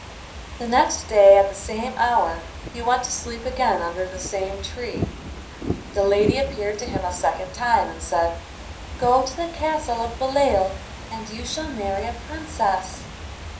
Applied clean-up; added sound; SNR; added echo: none; Fireworks / Ocean; 11 dB; reverberation time 0.6 s.